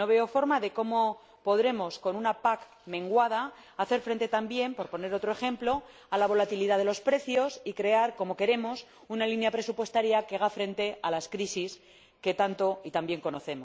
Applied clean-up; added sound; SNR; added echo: none; none; none; none.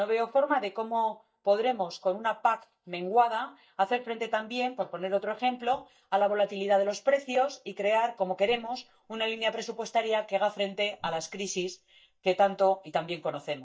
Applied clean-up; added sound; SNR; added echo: neural mask model DeepFilterNet 3.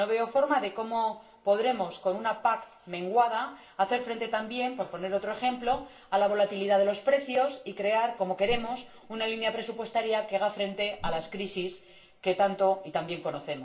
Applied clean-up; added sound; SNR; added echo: none; Whoosh, swoosh, swish; 14 dB; reverberation time 0.4 s.